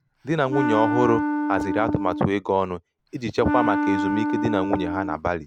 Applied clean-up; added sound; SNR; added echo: none; Wind instrument, woodwind instrument; 1 dB; none.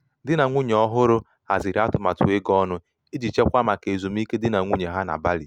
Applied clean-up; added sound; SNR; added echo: none; none; none; none.